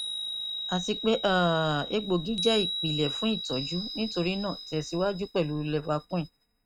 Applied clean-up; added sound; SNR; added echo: neural mask model RNNoise.